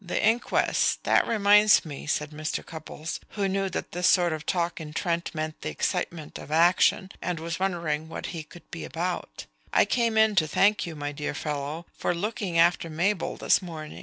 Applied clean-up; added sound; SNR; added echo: none; none; none; none.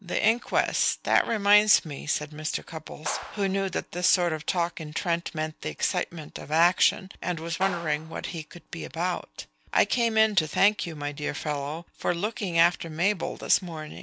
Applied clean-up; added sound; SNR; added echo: none; Clapping; 12 dB; none.